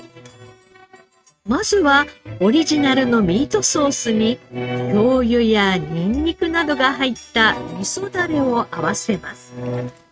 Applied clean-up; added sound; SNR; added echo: neural mask model RNNoise.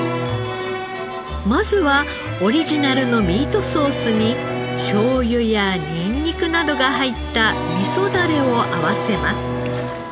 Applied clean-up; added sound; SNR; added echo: none; Bowed string instrument; 8 dB; none.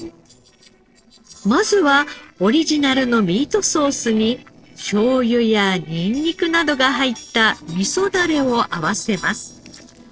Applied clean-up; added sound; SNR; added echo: neural separator model SepFormer DNS4.